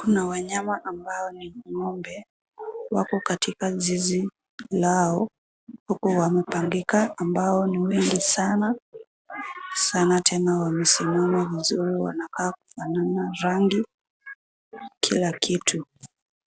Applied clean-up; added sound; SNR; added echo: none; none; none; none.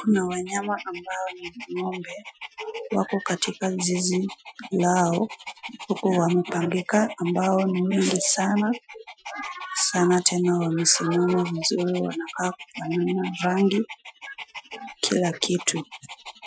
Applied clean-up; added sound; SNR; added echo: classical method Wiener filter.